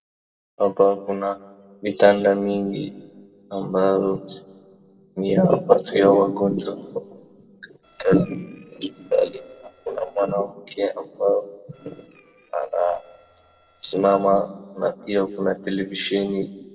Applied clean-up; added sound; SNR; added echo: neural separator model SepFormer DNS4.